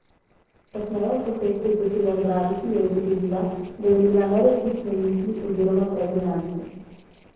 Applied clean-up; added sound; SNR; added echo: neural separator model SepFormer DNS4.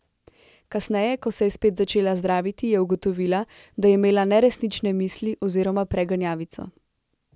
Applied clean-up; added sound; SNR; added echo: none; none; none; none.